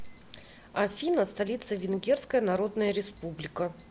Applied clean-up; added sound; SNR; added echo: none; Alarm; 1 dB; none.